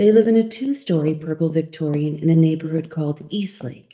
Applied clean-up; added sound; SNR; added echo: neural mask model DeepFilterNet 3.